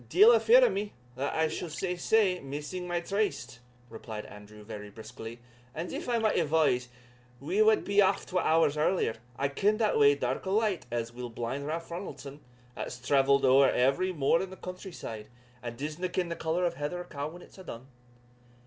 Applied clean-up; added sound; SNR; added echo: none; Gurgling; 14 dB; none.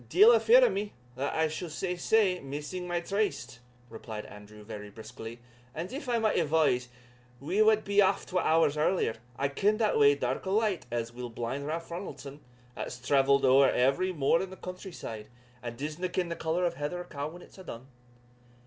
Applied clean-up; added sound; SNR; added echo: none; none; none; none.